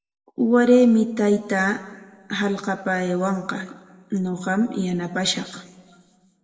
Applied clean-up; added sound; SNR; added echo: neural separator model SepFormer DNS4.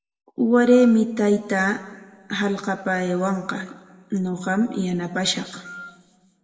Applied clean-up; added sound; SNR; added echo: none; Wind instrument, woodwind instrument; 19 dB; reverberation time 1.3 s.